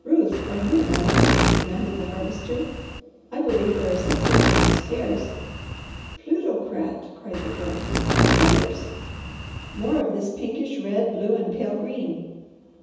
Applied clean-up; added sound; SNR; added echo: none; Insect; -3 dB; reverberation time 1.1 s.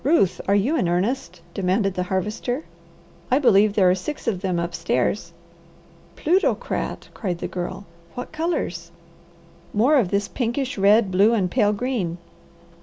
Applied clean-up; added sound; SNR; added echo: none; none; none; none.